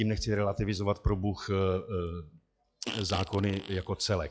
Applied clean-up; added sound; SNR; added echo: classical method log-MMSE.